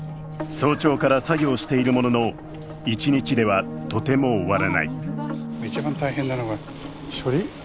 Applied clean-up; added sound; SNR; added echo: none; Telephone; 15 dB; none.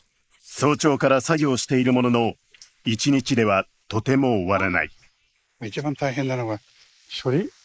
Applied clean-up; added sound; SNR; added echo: neural mask model Resemble Enhance denoiser.